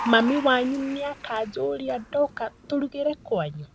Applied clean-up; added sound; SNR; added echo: none; Applause / Crowd; 15 dB; none.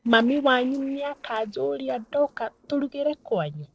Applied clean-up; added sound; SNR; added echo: neural separator model SepFormer DNS4.